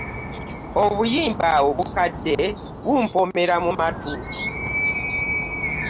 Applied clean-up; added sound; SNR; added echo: none; Animal; 6 dB; none.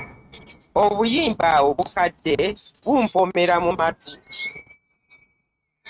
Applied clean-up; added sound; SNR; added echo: neural mask model RNNoise.